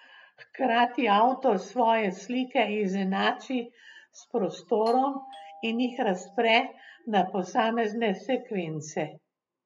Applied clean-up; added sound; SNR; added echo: none; Doorbell; 19 dB; none.